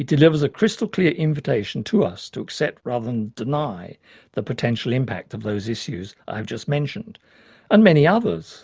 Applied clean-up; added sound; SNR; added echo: none; none; none; none.